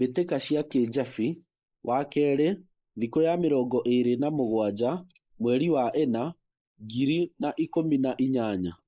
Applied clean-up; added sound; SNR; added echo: neural mask model Resemble Enhance denoiser.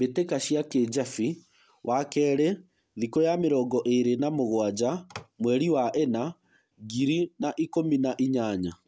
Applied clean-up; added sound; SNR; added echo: none; none; none; none.